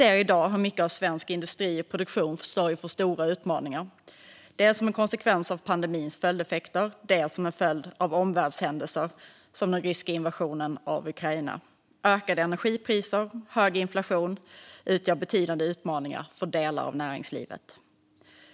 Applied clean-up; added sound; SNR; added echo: none; none; none; none.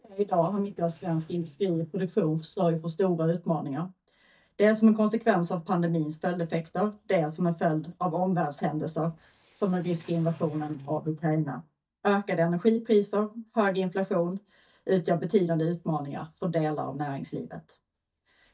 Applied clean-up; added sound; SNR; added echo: neural mask model DeepFilterNet 3.